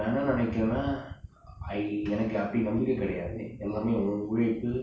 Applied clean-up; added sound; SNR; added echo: none; none; none; none.